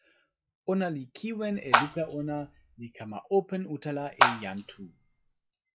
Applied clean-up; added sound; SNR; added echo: classical method log-MMSE.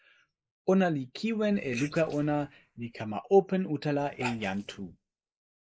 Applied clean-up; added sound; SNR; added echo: neural mask model Resemble Enhance denoiser.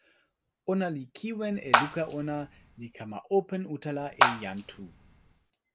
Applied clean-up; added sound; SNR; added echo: none; Water / Splash, splatter; -5 dB; none.